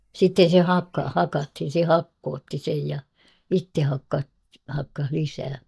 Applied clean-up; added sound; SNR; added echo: neural mask model DeepFilterNet 3.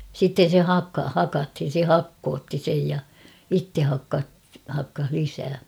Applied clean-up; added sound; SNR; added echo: none; none; none; none.